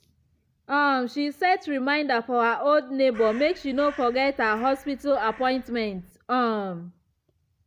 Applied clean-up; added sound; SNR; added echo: none; Crow; 20 dB; none.